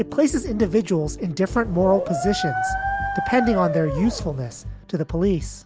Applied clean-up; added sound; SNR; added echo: none; Dog; 5 dB; none.